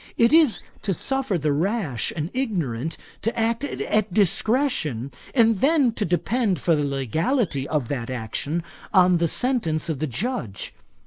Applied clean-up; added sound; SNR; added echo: neural separator model SepFormer DNS4.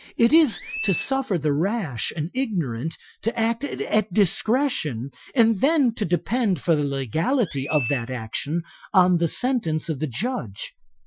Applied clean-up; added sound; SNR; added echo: classical method Wiener filter.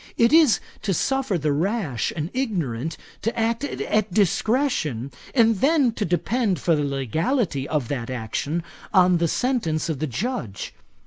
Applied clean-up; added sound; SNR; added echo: none; none; none; none.